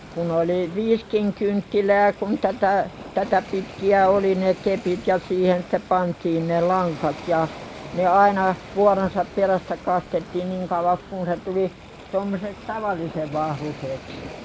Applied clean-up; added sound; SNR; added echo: none; Waves, surf; 16 dB; none.